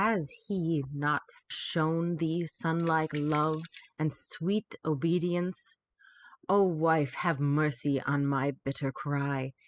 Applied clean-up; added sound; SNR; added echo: classical method spectral subtraction.